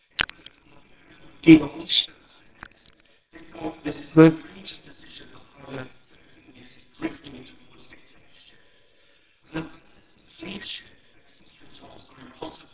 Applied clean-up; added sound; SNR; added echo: neural separator model SepFormer WHAMR!.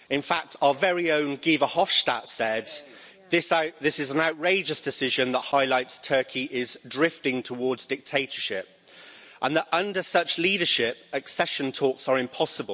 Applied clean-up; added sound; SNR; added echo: none; none; none; none.